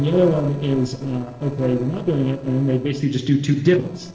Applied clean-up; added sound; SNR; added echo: neural separator model SepFormer DNS4.